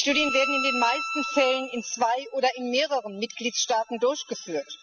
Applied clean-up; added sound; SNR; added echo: classical method spectral subtraction.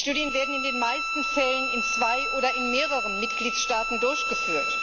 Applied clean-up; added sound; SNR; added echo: none; Bowed string instrument; 0 dB; none.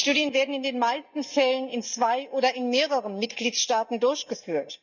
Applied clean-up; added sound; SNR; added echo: neural mask model DeepFilterNet 3.